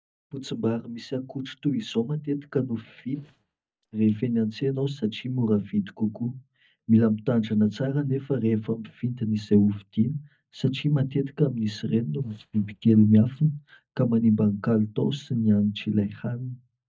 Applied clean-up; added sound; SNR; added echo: neural mask model DeepFilterNet 3.